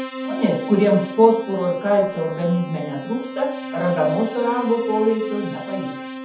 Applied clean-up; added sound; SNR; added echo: none; Keyboard (musical); 10 dB; reverberation time 0.6 s.